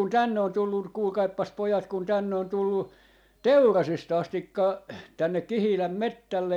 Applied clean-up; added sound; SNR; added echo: none; none; none; none.